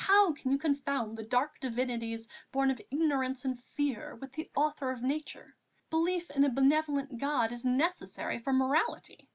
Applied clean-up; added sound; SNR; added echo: none; none; none; none.